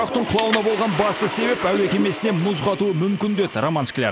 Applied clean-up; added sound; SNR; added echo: none; Toilet flush / Water; 7 dB; none.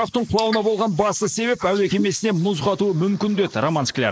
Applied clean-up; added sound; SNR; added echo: neural mask model Resemble Enhance denoiser.